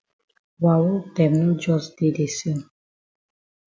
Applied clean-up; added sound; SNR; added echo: none; none; none; none.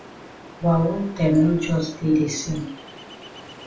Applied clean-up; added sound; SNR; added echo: none; Ocean; 19 dB; reverberation time 0.4 s.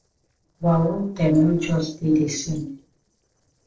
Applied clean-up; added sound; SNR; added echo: neural separator model SepFormer DNS4.